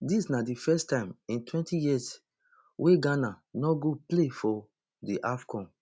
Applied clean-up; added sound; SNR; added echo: none; none; none; none.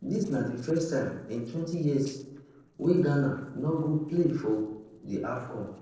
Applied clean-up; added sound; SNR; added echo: neural separator model SepFormer DNS4.